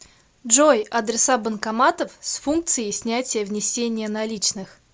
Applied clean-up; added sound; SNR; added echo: none; none; none; none.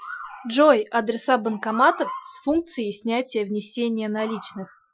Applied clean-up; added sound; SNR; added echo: classical method Wiener filter.